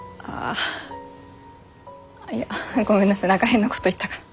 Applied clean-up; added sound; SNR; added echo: none; none; none; none.